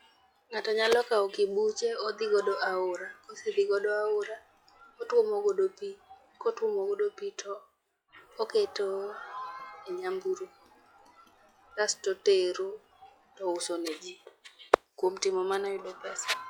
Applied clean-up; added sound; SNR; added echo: classical method log-MMSE.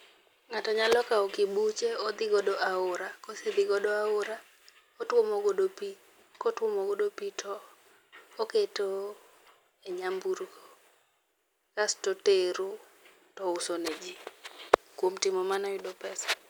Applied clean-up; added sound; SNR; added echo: none; none; none; none.